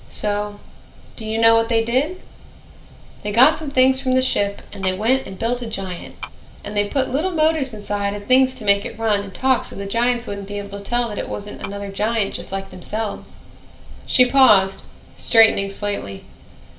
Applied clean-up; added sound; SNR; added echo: none; Tap / Glass; 13 dB; reverberation time 0.3 s.